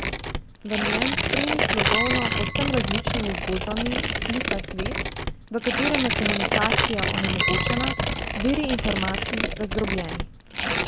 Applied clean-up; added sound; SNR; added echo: none; Tearing + Chink, clink; -3 dB; none.